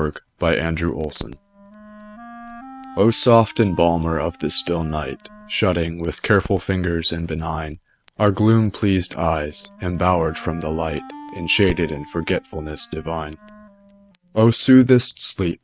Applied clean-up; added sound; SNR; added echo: neural mask model RNNoise.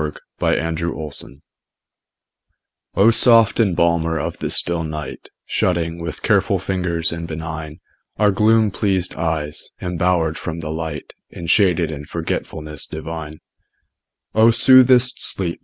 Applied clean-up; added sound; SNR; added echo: none; none; none; none.